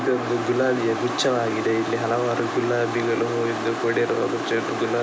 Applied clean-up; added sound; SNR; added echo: none; none; none; none.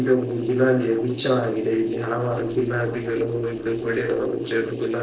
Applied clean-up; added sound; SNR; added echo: neural separator model SepFormer DNS4.